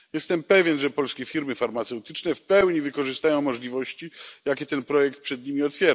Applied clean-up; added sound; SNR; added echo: none; none; none; none.